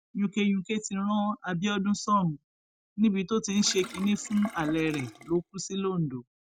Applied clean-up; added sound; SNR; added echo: none; Sink (filling or washing); 16 dB; none.